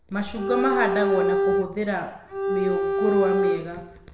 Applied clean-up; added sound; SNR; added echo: none; Bowed string instrument; -3 dB; reverberation time 0.8 s.